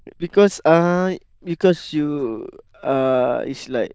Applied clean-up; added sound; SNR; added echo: neural diffusion model UNIVERSE++.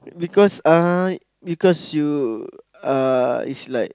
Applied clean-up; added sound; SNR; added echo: none; none; none; none.